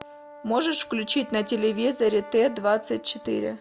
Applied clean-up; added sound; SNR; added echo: none; Brass instrument; 18 dB; none.